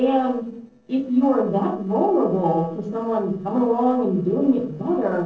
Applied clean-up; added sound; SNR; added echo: neural separator model SepFormer DNS4.